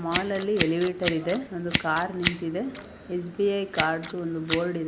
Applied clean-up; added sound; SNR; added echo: none; Scissors; 6 dB; none.